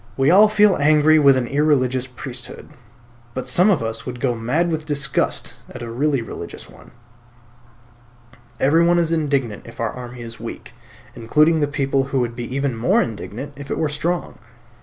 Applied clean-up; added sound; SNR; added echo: none; none; none; none.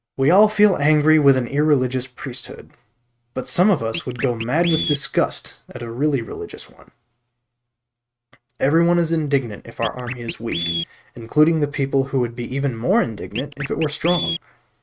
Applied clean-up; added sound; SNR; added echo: neural mask model RNNoise.